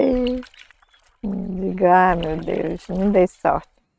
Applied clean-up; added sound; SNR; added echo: neural mask model RNNoise.